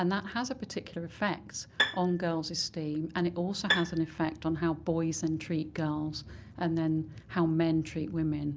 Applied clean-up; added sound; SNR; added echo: none; Bowed string instrument; 3 dB; none.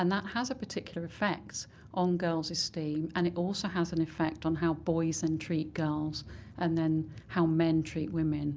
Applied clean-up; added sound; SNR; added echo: none; none; none; none.